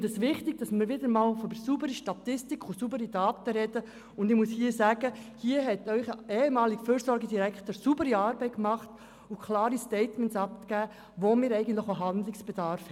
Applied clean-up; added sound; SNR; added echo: none; none; none; none.